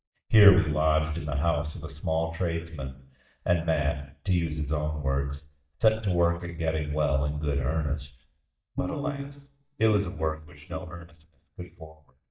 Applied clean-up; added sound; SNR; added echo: neural mask model DeepFilterNet 3.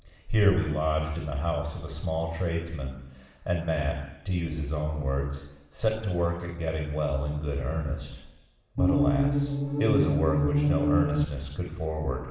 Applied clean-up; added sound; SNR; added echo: none; Musical instrument; -3 dB; reverberation time 0.9 s.